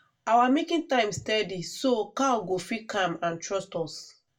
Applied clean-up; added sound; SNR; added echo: none; none; none; reverberation time 0.2 s.